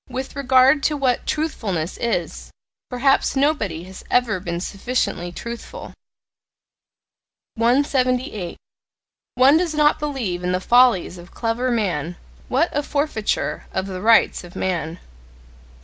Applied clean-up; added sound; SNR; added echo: none; none; none; none.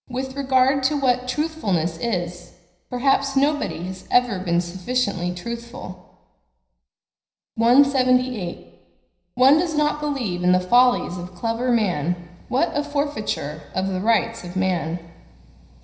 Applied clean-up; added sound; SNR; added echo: none; none; none; reverberation time 0.9 s.